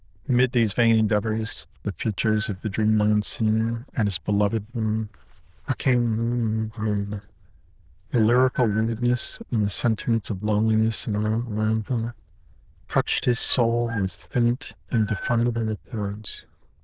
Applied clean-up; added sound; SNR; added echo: neural diffusion model UNIVERSE++.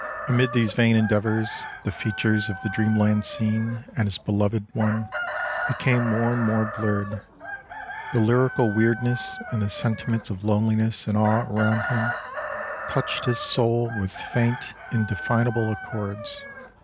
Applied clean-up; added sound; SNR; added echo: none; Chicken, rooster; 10 dB; none.